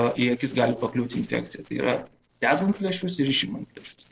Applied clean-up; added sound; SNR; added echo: neural separator model SepFormer DNS4.